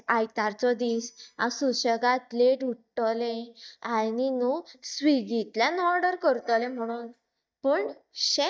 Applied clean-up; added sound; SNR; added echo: neural mask model DeepFilterNet 3.